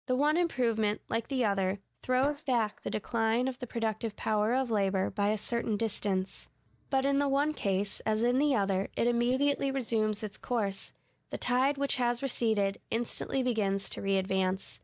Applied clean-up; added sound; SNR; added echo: neural mask model DeepFilterNet 3.